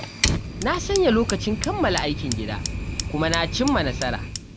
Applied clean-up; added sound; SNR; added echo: none; Fire; 4 dB; none.